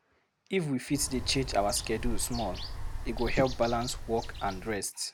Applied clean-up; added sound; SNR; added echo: none; Bird; 4 dB; none.